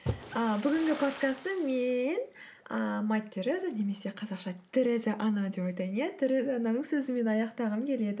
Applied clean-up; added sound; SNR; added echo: none; Splash, splatter; 16 dB; none.